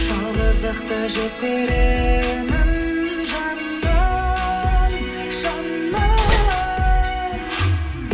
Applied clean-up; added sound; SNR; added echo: none; Slam; 6 dB; reverberation time 0.8 s.